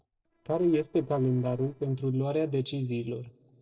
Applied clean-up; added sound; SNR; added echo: neural separator model SepFormer DNS4.